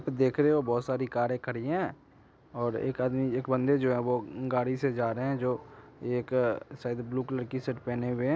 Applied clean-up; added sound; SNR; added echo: none; none; none; none.